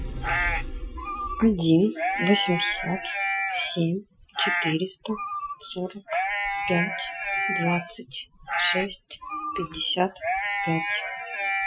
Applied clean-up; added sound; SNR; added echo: classical method Wiener filter.